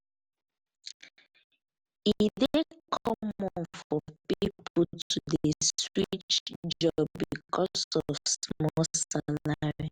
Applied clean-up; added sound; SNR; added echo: none; none; none; none.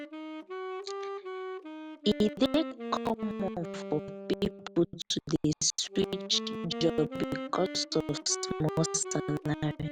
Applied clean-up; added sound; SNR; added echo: none; Wind instrument, woodwind instrument; 7 dB; none.